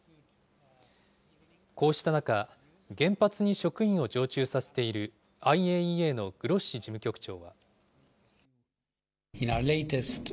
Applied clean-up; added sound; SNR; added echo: none; none; none; none.